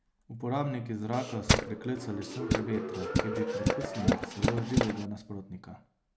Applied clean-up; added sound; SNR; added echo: none; Tools; -5 dB; none.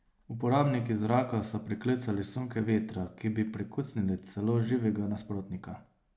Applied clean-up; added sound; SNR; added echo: none; none; none; none.